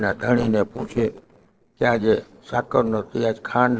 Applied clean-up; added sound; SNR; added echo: neural separator model SepFormer DNS4.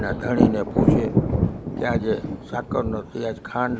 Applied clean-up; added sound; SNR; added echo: none; Thunder; -3 dB; none.